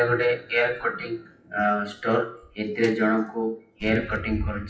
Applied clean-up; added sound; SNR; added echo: classical method WPE with log-MMSE.